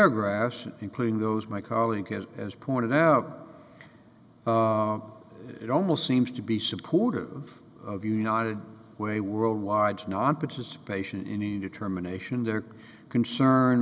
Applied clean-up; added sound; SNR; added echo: none; none; none; none.